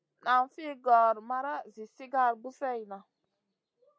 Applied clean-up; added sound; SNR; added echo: none; none; none; none.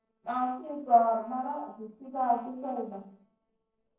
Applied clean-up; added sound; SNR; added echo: neural separator model SepFormer DNS4.